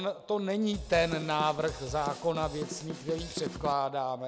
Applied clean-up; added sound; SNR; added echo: none; Drum / Drum kit; 10 dB; none.